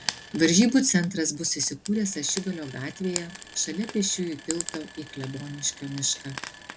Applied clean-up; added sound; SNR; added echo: none; Frying (food); 12 dB; none.